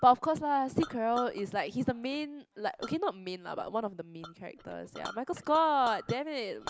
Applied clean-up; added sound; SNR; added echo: none; Chink, clink; 17 dB; none.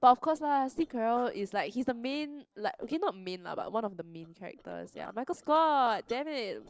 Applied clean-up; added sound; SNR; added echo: neural separator model SepFormer DNS4.